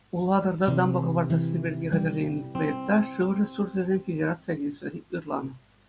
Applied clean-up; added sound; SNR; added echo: none; Guitar; 6 dB; none.